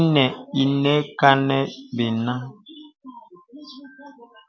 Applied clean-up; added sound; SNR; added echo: none; none; none; none.